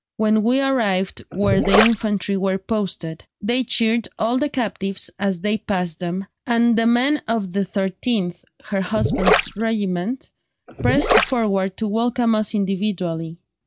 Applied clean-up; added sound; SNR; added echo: none; Gurgling; 0 dB; none.